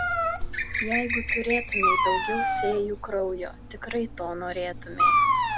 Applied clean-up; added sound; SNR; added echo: none; Bird + Dog; -5 dB; none.